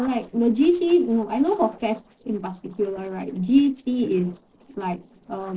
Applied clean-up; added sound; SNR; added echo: neural separator model SepFormer DNS4.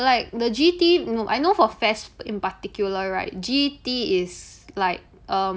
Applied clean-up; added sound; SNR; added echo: none; none; none; none.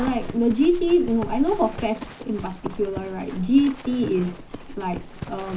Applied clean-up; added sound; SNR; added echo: none; Livestock, farm animals, working animals; 11 dB; reverberation time 0.3 s.